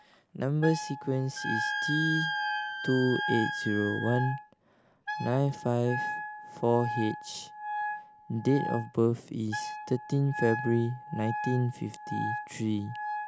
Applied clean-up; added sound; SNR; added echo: none; Wind instrument, woodwind instrument + Wind instrument, woodwind instrument; 5 dB; none.